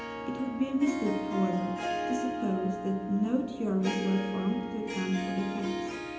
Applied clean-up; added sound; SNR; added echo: none; Harp; 4 dB; reverberation time 0.9 s.